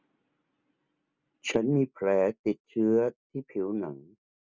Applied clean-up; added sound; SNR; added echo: none; none; none; none.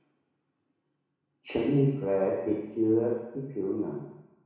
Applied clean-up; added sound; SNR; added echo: none; none; none; reverberation time 1.1 s.